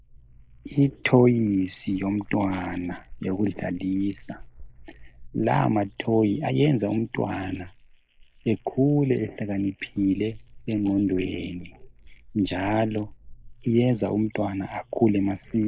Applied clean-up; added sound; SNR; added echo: neural mask model Resemble Enhance denoiser.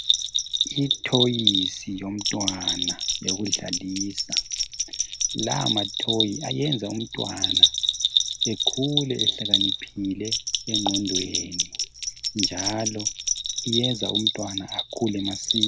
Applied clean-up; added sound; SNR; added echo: none; Bell; -3 dB; none.